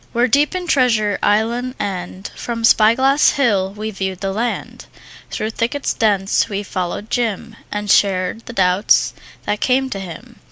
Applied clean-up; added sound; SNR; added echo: none; none; none; none.